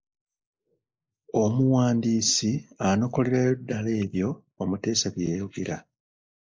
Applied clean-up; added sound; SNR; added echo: neural mask model Resemble Enhance denoiser.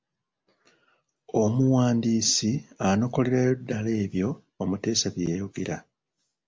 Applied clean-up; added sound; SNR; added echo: none; none; none; none.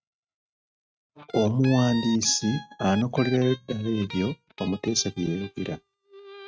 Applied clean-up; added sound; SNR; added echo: neural mask model RNNoise.